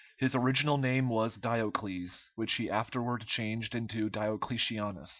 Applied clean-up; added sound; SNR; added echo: none; none; none; none.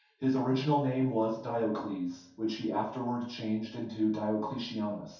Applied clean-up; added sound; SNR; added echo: none; none; none; reverberation time 0.6 s.